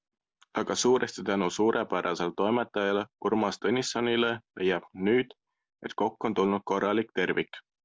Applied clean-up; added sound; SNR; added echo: none; none; none; none.